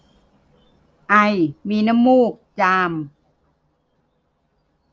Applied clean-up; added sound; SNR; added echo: none; none; none; none.